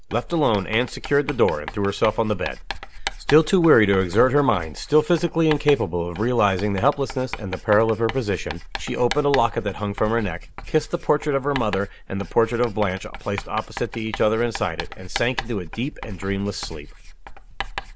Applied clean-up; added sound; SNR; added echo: none; Writing; 11 dB; none.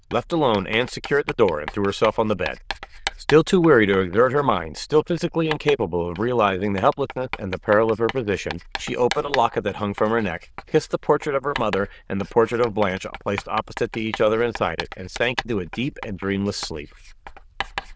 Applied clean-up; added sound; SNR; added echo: neural diffusion model UNIVERSE++.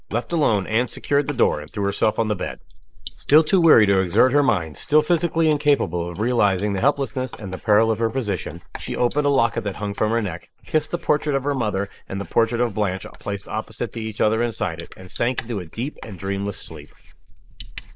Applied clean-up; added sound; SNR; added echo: neural mask model Resemble Enhance denoiser.